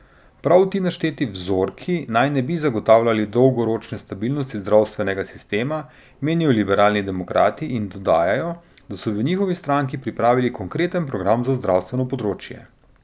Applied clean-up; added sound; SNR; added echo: none; none; none; none.